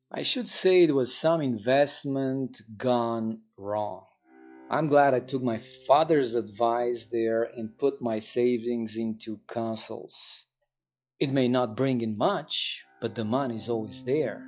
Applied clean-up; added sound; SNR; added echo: classical method log-MMSE.